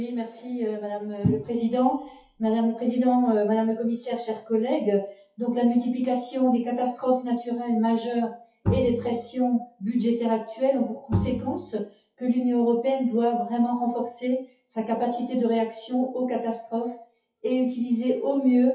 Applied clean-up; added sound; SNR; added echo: classical method WPE with log-MMSE.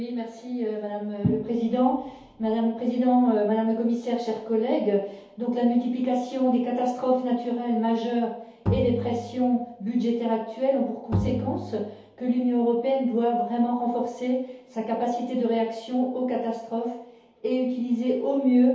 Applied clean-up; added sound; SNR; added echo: none; Bowed string instrument; 6 dB; reverberation time 0.8 s.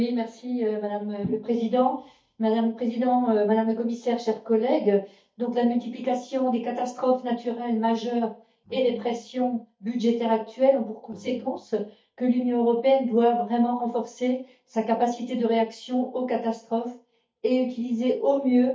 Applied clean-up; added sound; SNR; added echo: neural mask model DeepFilterNet 3.